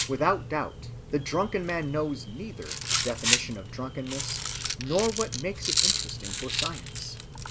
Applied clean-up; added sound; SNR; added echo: none; Rattle; 0 dB; none.